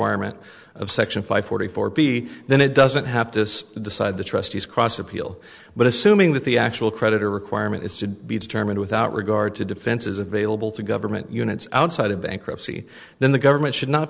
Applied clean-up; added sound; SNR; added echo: none; none; none; none.